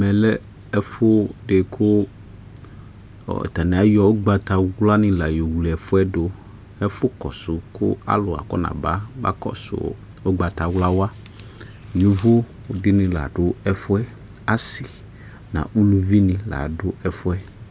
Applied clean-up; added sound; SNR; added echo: none; none; none; none.